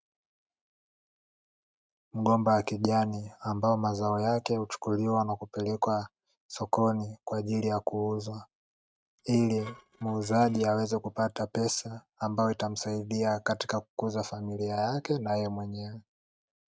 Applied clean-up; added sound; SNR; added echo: neural mask model RNNoise.